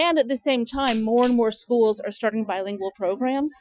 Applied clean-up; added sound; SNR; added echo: classical method Wiener filter.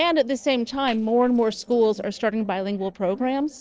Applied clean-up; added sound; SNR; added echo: neural separator model SepFormer DNS4.